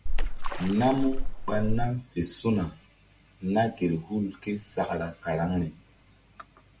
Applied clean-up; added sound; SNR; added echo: none; Splash, splatter; -5 dB; none.